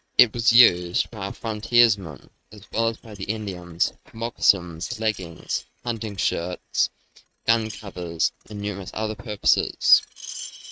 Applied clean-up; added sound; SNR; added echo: neural mask model RNNoise.